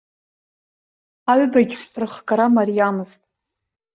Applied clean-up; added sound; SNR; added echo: neural mask model DeepFilterNet 3.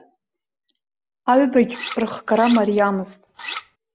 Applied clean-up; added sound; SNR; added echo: none; Cutlery, silverware; 12 dB; none.